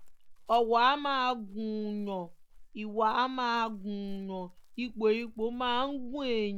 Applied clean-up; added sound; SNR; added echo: none; Chirp, tweet; 14 dB; none.